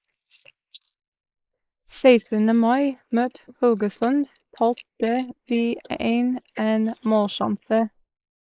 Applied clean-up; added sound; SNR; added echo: neural mask model Resemble Enhance denoiser.